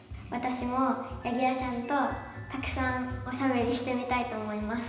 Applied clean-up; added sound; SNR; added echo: none; none; none; reverberation time 1.0 s.